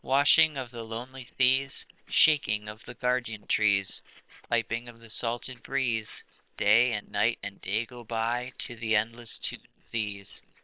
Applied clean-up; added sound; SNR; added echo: neural separator model SepFormer WHAM!.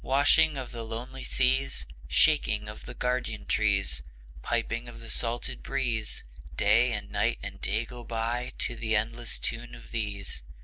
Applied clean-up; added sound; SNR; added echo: none; none; none; none.